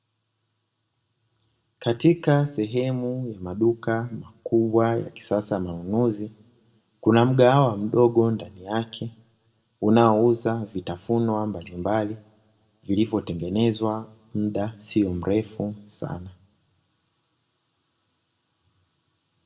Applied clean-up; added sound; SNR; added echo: none; none; none; reverberation time 0.5 s.